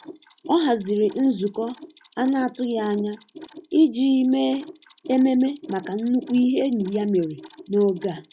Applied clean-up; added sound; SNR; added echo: classical method log-MMSE.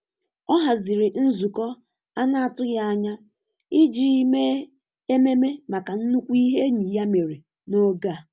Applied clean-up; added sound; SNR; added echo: none; none; none; none.